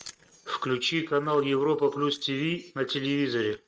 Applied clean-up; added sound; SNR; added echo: neural mask model RNNoise.